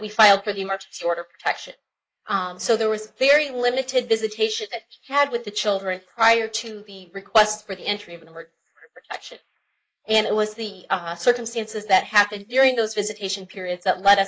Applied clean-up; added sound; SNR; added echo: neural mask model Resemble Enhance denoiser.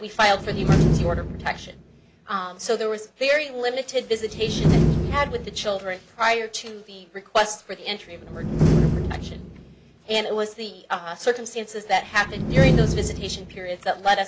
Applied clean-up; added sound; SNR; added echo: none; Slam; -1 dB; none.